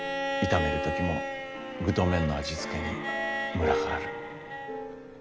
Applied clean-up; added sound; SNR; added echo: none; Bowed string instrument; 4 dB; none.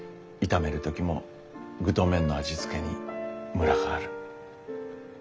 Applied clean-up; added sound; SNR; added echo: none; none; none; none.